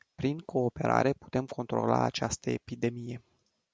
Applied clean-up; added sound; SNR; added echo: none; none; none; none.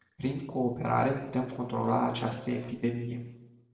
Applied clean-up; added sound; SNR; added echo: neural separator model SepFormer DNS4.